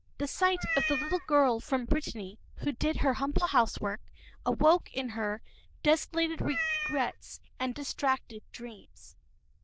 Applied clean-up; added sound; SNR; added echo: neural diffusion model UNIVERSE++.